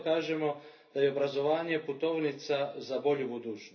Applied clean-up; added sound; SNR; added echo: none; none; none; reverberation time 0.3 s.